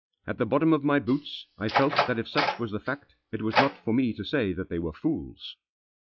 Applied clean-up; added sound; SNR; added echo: classical method log-MMSE.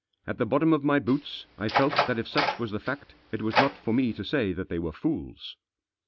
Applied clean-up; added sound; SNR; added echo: none; Door; 3 dB; none.